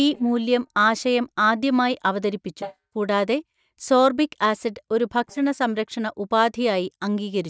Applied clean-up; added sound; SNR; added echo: neural mask model DeepFilterNet 3.